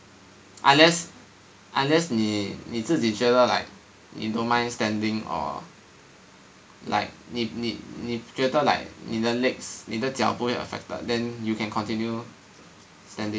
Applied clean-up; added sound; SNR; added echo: none; none; none; none.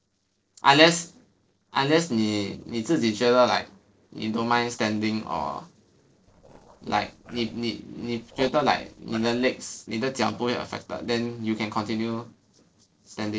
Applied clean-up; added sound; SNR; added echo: neural separator model SepFormer DNS4.